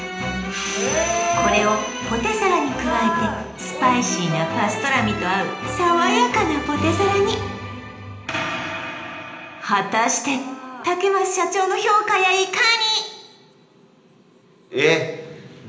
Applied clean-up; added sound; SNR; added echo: none; none; none; reverberation time 0.9 s.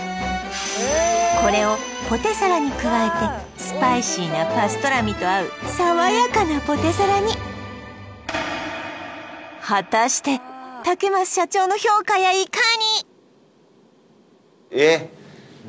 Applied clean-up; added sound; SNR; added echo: none; none; none; none.